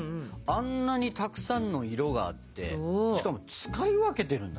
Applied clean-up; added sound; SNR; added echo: none; none; none; none.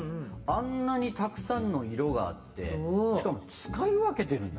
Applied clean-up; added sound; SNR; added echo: none; none; none; reverberation time 2.4 s.